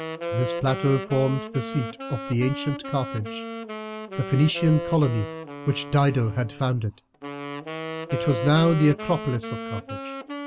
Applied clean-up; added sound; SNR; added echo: none; Wind instrument, woodwind instrument; 8 dB; none.